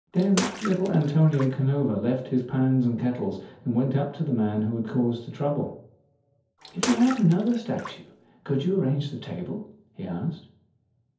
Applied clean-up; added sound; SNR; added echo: none; Bathtub (filling or washing) / Water / Splash, splatter; 11 dB; reverberation time 0.5 s.